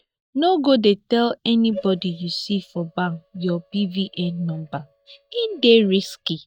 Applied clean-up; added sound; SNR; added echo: neural mask model DeepFilterNet 3.